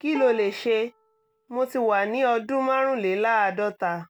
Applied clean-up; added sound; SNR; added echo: none; Bowed string instrument; 18 dB; none.